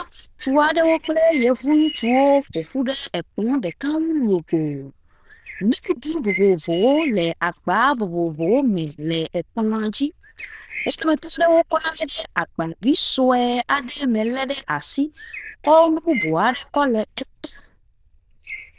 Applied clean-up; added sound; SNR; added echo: neural diffusion model UNIVERSE++.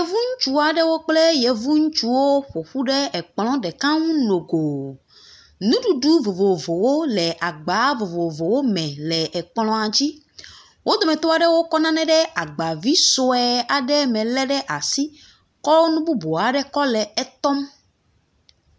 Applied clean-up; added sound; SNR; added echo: none; none; none; none.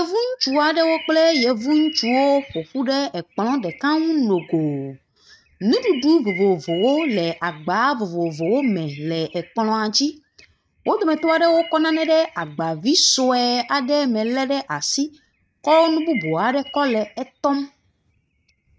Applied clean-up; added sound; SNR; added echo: neural mask model RNNoise.